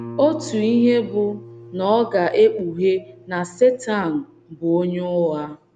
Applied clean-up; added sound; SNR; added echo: none; Guitar; 19 dB; none.